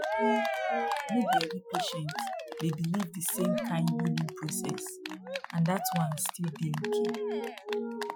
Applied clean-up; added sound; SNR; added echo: classical method Wiener filter.